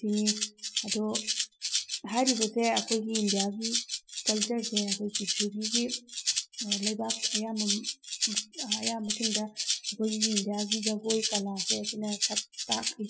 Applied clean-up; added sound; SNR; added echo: classical method Wiener filter.